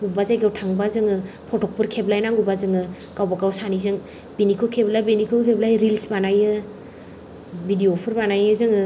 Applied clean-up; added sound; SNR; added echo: none; none; none; none.